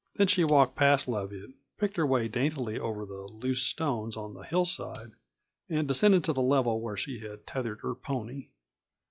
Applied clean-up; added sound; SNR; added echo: classical method log-MMSE.